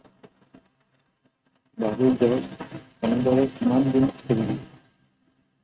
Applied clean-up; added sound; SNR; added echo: neural mask model RNNoise.